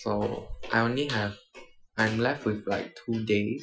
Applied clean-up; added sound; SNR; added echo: classical method Wiener filter.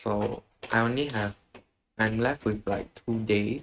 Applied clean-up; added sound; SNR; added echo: neural mask model RNNoise.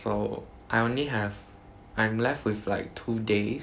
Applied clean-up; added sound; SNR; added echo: none; none; none; none.